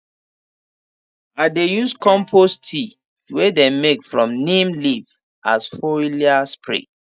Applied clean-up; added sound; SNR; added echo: neural mask model DeepFilterNet 3.